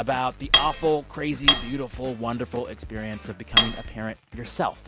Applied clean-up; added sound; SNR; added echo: none; Cutlery, silverware; -5 dB; none.